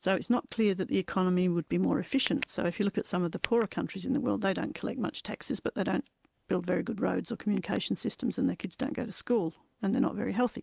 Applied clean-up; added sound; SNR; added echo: neural mask model DeepFilterNet 3.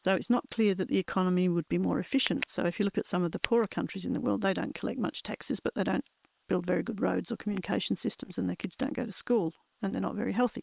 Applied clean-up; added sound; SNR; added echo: neural separator model SepFormer WHAM!.